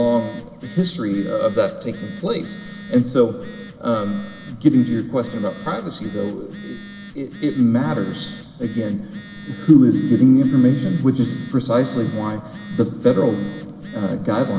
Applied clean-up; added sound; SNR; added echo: none; Telephone; 17 dB; none.